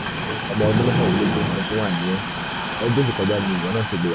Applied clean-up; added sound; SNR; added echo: none; Train + Fire; 1 dB; none.